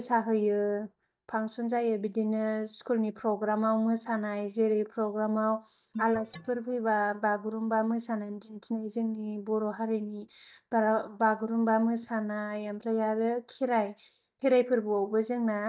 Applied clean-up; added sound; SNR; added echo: neural mask model DeepFilterNet 3.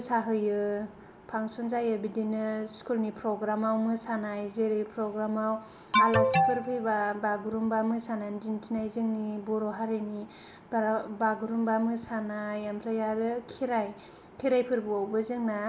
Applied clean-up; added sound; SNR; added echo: none; Alarm; -3 dB; none.